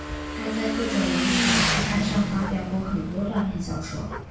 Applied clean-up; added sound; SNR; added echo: none; Motorcycle / Engine; -1 dB; reverberation time 0.6 s.